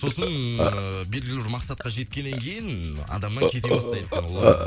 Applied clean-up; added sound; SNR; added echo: none; Burping, eructation; -2 dB; none.